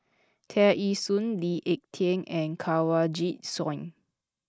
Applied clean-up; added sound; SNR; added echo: neural mask model Resemble Enhance denoiser.